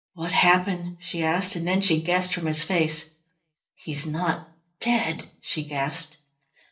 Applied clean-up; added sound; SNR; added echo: none; none; none; reverberation time 0.3 s.